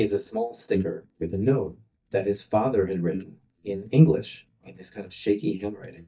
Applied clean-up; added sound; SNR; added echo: neural mask model DeepFilterNet 3.